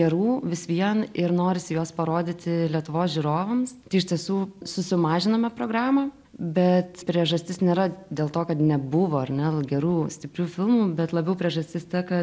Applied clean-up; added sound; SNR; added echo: none; none; none; none.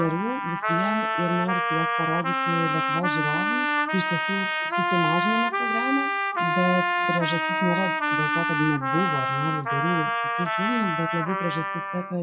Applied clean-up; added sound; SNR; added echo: classical method WPE with log-MMSE.